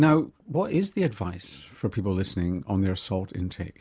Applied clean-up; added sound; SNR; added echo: none; none; none; none.